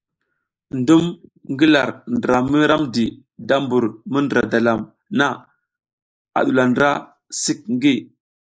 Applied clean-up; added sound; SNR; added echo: neural mask model Resemble Enhance denoiser.